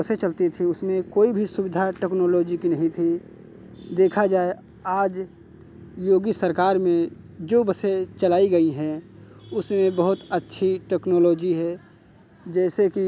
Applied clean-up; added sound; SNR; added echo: none; none; none; none.